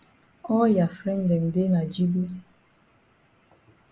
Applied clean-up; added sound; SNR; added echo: none; none; none; none.